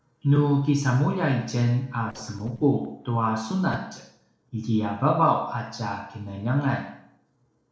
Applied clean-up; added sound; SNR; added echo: neural separator model SepFormer DNS4.